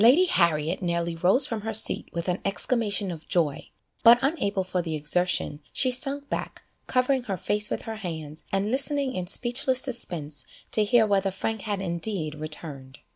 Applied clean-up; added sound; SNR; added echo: none; none; none; none.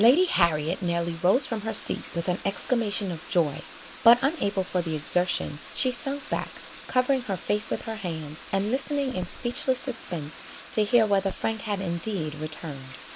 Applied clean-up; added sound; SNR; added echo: none; Bathtub (filling or washing); 15 dB; none.